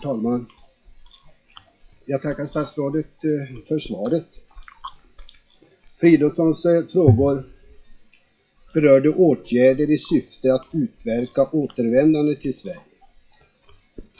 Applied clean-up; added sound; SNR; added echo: classical method WPE with log-MMSE.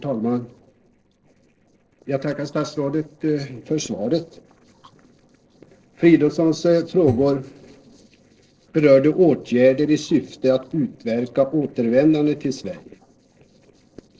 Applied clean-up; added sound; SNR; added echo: neural separator model SepFormer DNS4.